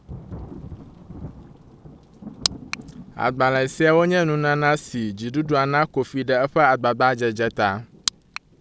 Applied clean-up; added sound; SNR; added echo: none; Thunder / Rain; 19 dB; none.